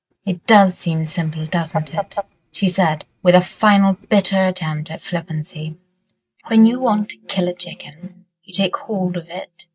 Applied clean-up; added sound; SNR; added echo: neural mask model RNNoise.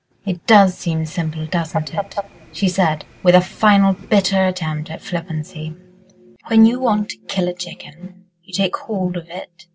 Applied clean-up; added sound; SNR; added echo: none; Fowl; 12 dB; none.